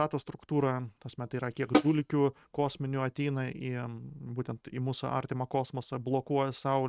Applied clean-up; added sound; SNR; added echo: neural mask model RNNoise.